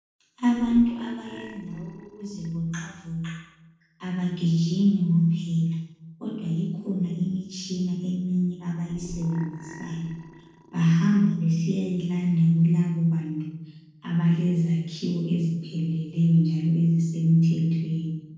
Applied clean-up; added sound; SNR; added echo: neural separator model SepFormer DNS4.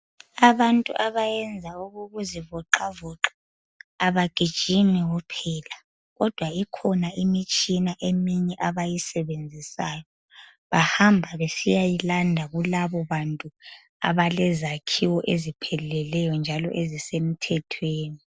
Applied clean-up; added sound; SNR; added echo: none; none; none; none.